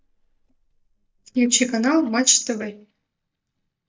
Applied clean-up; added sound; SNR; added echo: neural mask model DeepFilterNet 3.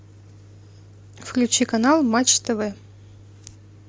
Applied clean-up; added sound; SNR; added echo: none; none; none; none.